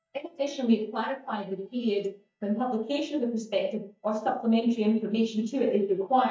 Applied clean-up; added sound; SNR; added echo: neural mask model DeepFilterNet 3.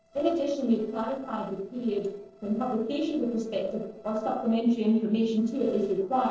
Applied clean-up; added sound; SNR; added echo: neural separator model SepFormer DNS4.